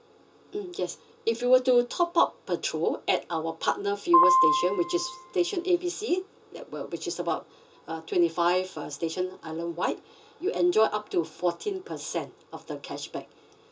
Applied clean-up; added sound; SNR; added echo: none; Piano; -3 dB; reverberation time 0.2 s.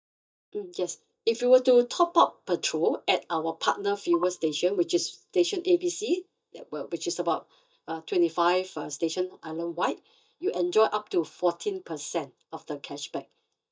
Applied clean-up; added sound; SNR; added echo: neural mask model DeepFilterNet 3.